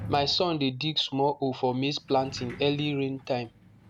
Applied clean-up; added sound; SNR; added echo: none; Sliding door; 17 dB; none.